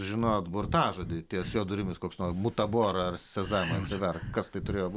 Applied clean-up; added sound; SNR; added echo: none; Breathing; 12 dB; none.